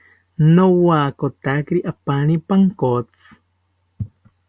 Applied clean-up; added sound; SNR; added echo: none; none; none; none.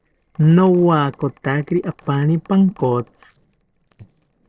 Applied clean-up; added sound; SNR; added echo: neural separator model SepFormer DNS4.